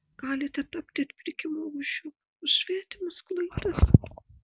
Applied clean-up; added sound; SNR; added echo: none; none; none; none.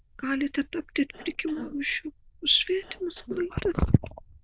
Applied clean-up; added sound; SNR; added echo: neural diffusion model UNIVERSE++.